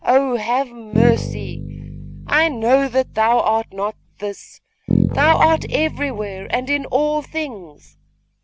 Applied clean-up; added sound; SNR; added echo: none; Bass guitar; 6 dB; none.